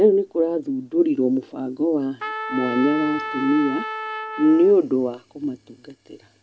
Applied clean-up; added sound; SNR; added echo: none; Trumpet; 9 dB; none.